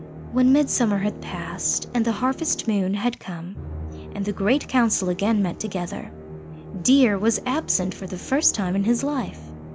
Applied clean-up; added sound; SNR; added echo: none; Musical instrument; 14 dB; none.